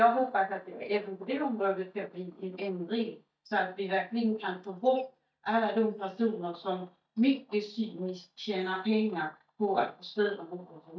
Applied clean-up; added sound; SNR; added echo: neural mask model DeepFilterNet 3.